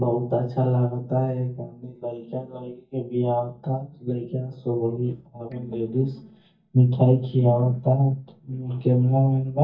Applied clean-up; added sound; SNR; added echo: neural mask model DeepFilterNet 3.